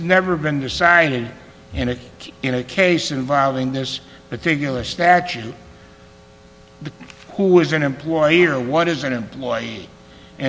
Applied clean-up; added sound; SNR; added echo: none; none; none; none.